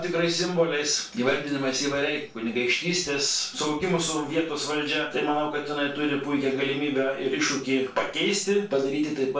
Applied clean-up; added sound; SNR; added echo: none; none; none; reverberation time 0.3 s.